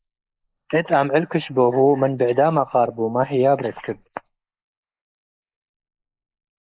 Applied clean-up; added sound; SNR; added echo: neural mask model Resemble Enhance denoiser.